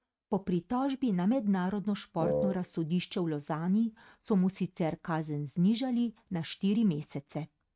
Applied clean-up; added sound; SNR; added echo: neural mask model RNNoise.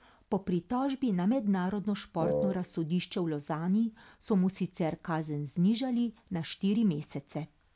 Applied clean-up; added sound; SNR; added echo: none; Wind instrument, woodwind instrument; 2 dB; none.